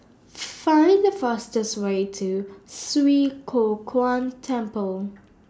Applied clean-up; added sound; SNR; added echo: none; none; none; none.